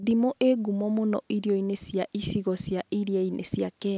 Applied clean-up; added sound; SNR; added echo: none; none; none; none.